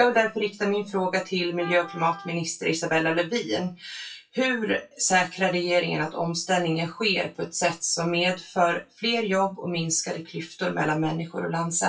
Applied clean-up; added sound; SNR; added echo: classical method WPE with log-MMSE.